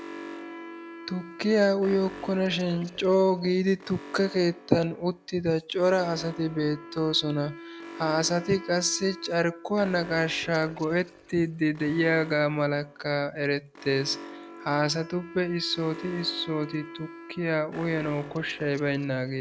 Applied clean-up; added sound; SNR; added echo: none; Wind instrument, woodwind instrument + Alarm; 16 dB; none.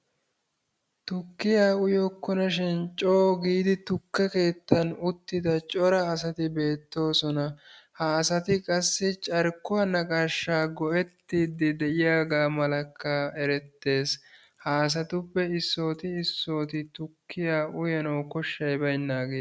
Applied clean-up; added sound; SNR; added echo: none; none; none; none.